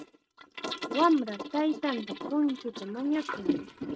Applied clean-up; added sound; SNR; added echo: neural mask model RNNoise.